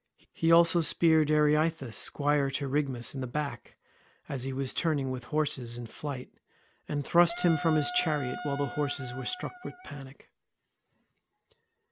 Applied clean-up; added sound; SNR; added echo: none; Wind instrument, woodwind instrument; 10 dB; none.